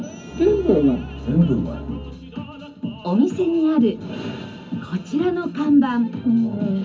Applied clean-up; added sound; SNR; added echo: none; Bowed string instrument; 14 dB; reverberation time 0.4 s.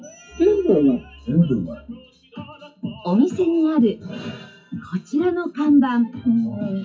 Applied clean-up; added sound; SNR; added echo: classical method WPE with log-MMSE.